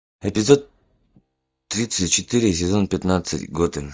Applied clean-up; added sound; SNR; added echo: neural mask model DeepFilterNet 3.